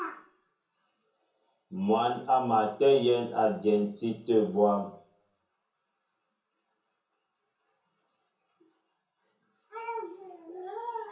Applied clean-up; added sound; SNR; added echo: none; none; none; reverberation time 0.6 s.